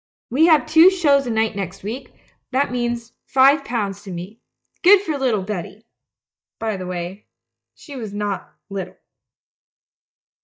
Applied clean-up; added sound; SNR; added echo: neural mask model DeepFilterNet 3.